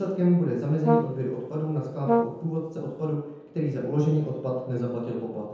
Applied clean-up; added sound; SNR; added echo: none; Brass instrument; 1 dB; reverberation time 0.9 s.